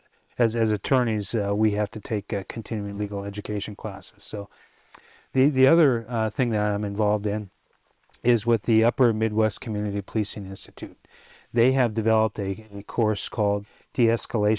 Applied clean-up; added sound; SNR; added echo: neural separator model SepFormer WHAM!.